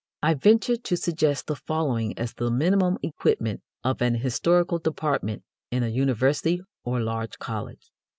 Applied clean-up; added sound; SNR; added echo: none; none; none; none.